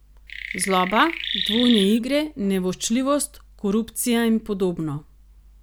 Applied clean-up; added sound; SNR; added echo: none; Chirp, tweet; 5 dB; none.